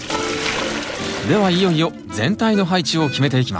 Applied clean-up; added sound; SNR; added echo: none; Sink (filling or washing); 10 dB; none.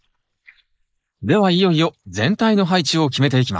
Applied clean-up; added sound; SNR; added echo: neural mask model Resemble Enhance denoiser.